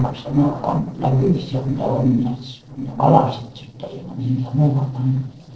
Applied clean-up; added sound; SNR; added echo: neural separator model SepFormer DNS4.